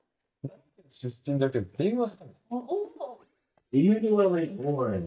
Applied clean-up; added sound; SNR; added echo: neural mask model DeepFilterNet 3.